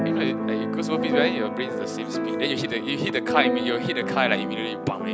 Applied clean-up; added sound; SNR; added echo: none; Keyboard (musical); -1 dB; none.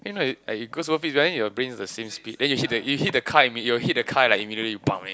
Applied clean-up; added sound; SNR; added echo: none; none; none; none.